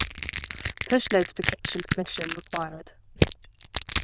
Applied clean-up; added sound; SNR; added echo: neural diffusion model UNIVERSE++.